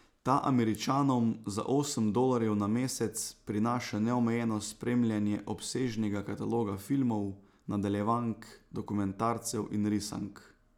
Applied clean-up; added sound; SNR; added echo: none; none; none; none.